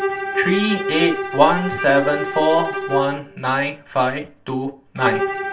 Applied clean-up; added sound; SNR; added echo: none; Bowed string instrument; 5 dB; reverberation time 0.2 s.